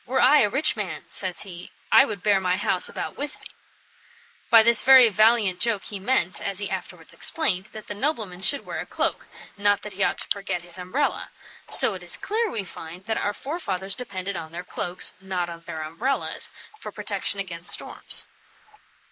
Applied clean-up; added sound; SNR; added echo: neural mask model Resemble Enhance denoiser.